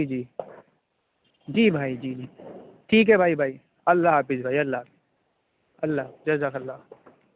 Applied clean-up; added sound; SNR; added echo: none; none; none; none.